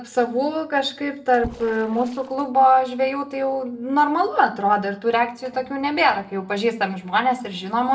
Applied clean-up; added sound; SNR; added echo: neural separator model SepFormer DNS4.